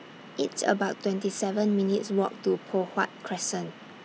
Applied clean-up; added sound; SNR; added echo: none; none; none; none.